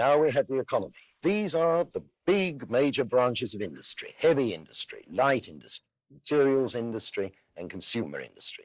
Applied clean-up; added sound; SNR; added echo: neural mask model Resemble Enhance denoiser.